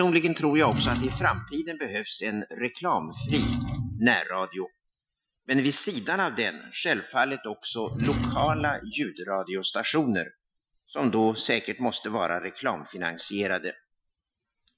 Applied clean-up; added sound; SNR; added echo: classical method Wiener filter.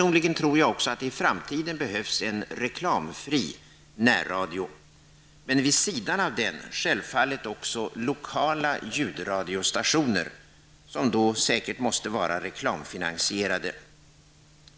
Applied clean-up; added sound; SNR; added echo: none; none; none; none.